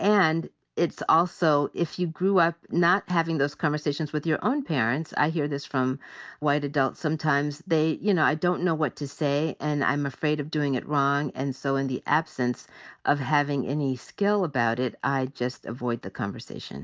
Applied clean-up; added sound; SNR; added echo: none; none; none; none.